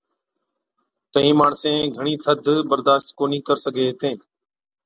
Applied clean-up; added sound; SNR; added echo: none; none; none; none.